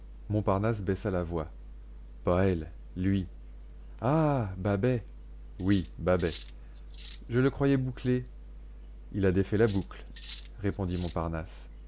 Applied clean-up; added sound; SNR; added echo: none; Cutlery, silverware; 15 dB; none.